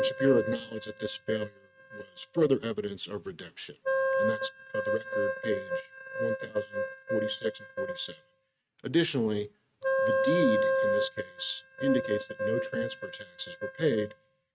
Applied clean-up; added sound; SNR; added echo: neural mask model RNNoise.